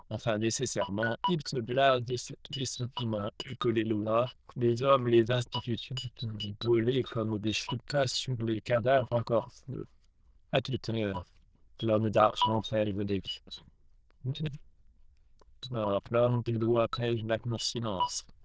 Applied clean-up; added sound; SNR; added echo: neural diffusion model UNIVERSE++.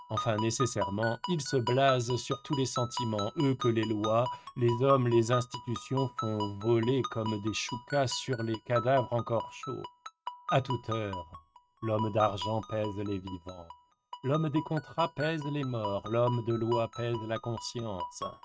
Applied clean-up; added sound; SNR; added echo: neural mask model RNNoise.